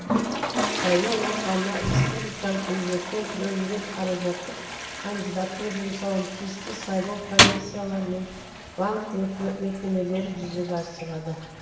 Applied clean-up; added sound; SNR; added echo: none; Toilet flush; 0 dB; reverberation time 1.1 s.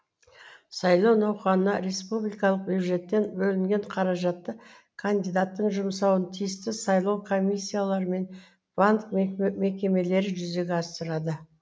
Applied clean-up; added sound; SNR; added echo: none; none; none; none.